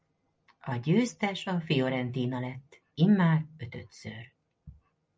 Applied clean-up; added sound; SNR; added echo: none; none; none; none.